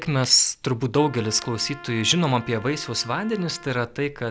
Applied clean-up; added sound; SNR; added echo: none; Trumpet; 19 dB; none.